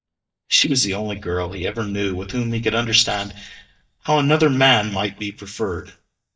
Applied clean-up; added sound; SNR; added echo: neural mask model DeepFilterNet 3.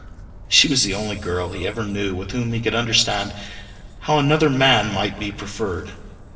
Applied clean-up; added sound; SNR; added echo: none; Walk, footsteps; 17 dB; reverberation time 2.3 s.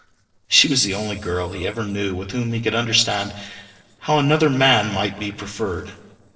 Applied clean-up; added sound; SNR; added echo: neural separator model SepFormer DNS4.